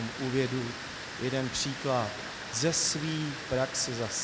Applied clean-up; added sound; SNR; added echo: none; Water; 8 dB; none.